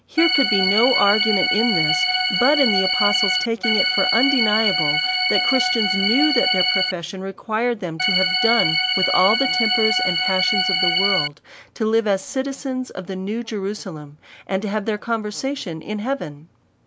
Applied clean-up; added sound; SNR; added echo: none; Organ; -3 dB; none.